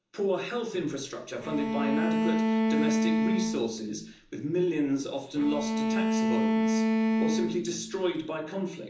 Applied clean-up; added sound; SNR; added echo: none; Bowed string instrument; -3 dB; reverberation time 0.7 s.